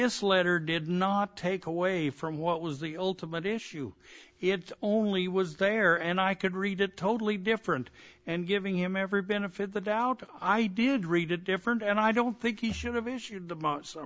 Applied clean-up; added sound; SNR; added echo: none; none; none; none.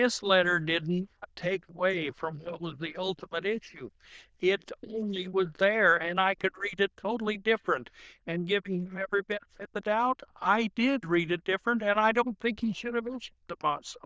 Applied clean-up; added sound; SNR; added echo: neural diffusion model UNIVERSE++.